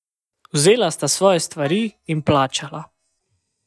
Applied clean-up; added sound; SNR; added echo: neural mask model DeepFilterNet 3.